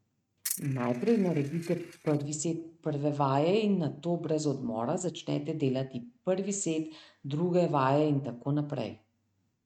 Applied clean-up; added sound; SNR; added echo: neural mask model RNNoise.